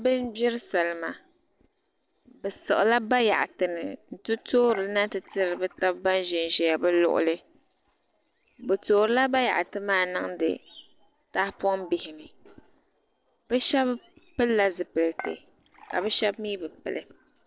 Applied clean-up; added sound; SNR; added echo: neural separator model SepFormer DNS4.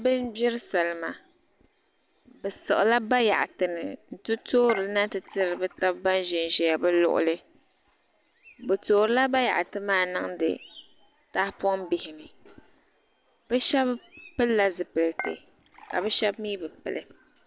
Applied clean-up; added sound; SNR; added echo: none; Dishes, pots, and pans / Chink, clink; 14 dB; none.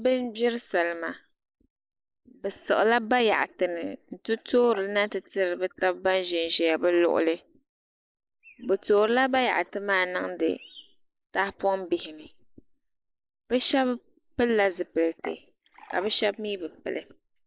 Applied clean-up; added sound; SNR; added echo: neural mask model Resemble Enhance denoiser.